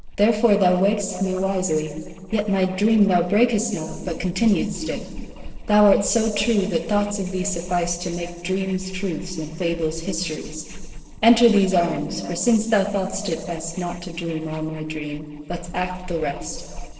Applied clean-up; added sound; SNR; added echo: neural separator model SepFormer DNS4.